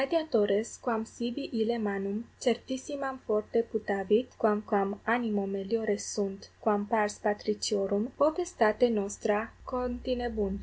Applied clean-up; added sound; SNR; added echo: none; none; none; none.